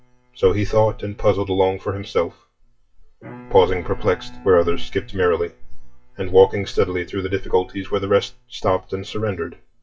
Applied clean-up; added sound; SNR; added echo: classical method WPE with log-MMSE.